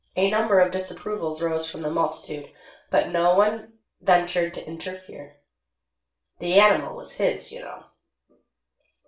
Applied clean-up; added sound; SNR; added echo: none; none; none; reverberation time 0.3 s.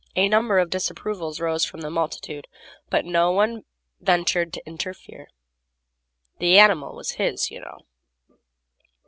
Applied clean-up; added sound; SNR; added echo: none; none; none; none.